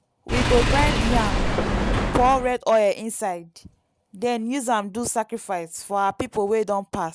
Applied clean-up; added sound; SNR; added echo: none; Engine / Car; -3 dB; none.